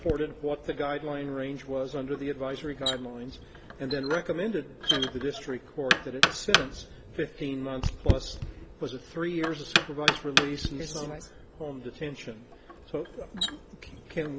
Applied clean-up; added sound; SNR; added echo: none; Knock; -1 dB; none.